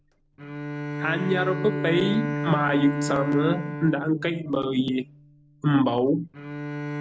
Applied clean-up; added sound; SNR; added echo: none; Bowed string instrument; 6 dB; none.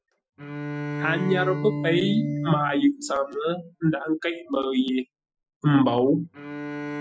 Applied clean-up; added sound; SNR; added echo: classical method Wiener filter.